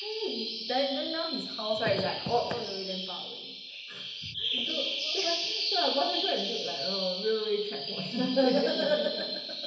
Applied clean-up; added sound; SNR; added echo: none; Bird vocalization, bird call, bird song; 3 dB; reverberation time 0.8 s.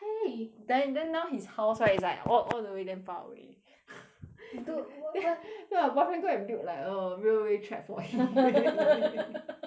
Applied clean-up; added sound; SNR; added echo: none; none; none; none.